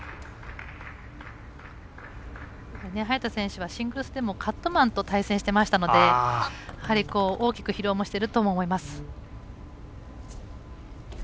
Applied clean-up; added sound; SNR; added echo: none; Brass instrument; 18 dB; none.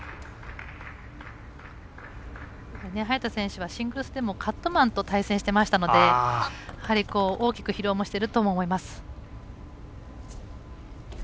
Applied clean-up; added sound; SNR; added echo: none; none; none; none.